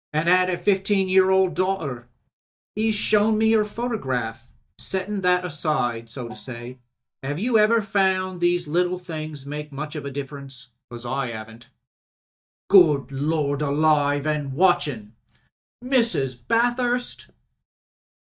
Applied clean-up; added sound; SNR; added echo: neural mask model DeepFilterNet 3.